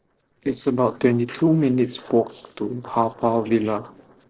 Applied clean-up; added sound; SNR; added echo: neural separator model SepFormer DNS4.